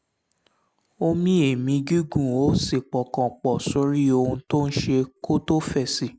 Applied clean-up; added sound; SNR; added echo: none; none; none; none.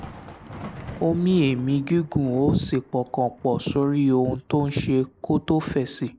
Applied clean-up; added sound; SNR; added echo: none; Thunder; 20 dB; none.